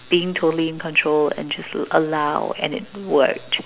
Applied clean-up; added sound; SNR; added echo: none; none; none; none.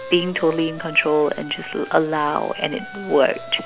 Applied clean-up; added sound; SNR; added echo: none; Wind instrument, woodwind instrument; 16 dB; none.